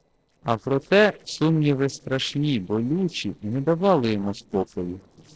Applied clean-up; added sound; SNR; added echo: neural separator model SepFormer DNS4.